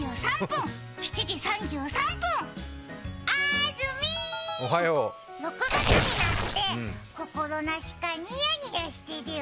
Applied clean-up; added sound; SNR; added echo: none; Tearing; -2 dB; none.